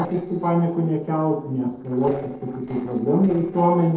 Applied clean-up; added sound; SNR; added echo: neural separator model SepFormer DNS4.